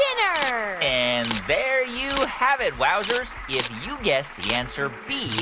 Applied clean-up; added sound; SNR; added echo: none; Camera; 9 dB; none.